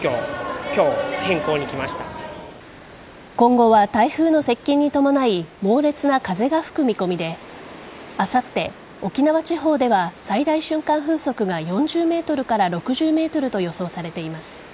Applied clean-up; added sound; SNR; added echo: none; none; none; none.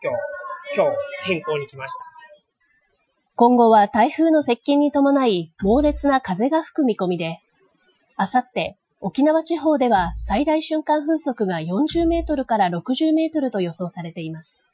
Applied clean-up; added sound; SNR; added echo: classical method Wiener filter.